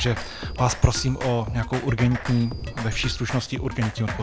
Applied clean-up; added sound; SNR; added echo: none; Drum kit; 8 dB; none.